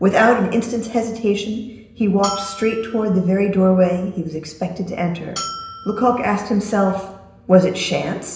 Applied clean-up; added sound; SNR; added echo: none; Bell; 15 dB; reverberation time 0.9 s.